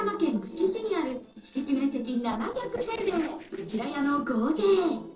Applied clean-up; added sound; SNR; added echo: neural separator model SepFormer DNS4.